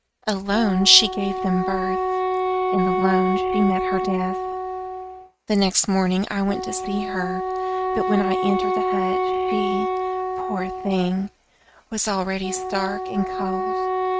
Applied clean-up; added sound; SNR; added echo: neural mask model RNNoise.